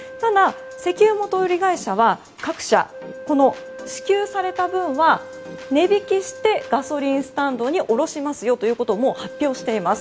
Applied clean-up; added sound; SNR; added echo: none; Wind instrument, woodwind instrument; 17 dB; none.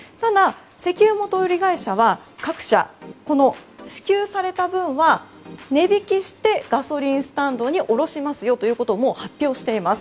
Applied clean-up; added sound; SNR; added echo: none; none; none; none.